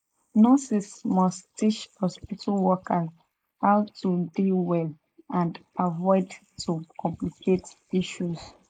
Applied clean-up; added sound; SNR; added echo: neural mask model Resemble Enhance denoiser.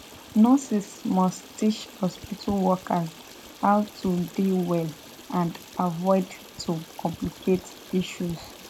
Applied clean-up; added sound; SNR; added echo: none; Stream; 18 dB; none.